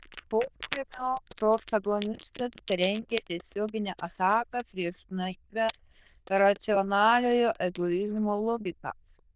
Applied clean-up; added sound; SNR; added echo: neural diffusion model UNIVERSE++.